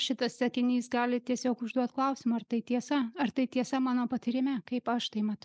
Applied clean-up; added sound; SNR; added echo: none; none; none; none.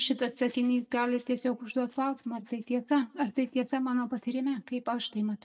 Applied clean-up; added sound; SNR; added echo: neural mask model DeepFilterNet 3.